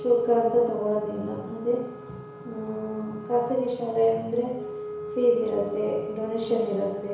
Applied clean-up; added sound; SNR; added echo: none; Wind instrument, woodwind instrument; 12 dB; reverberation time 1.0 s.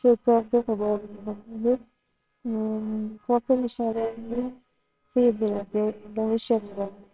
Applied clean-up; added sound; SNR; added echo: neural separator model SepFormer WHAMR!.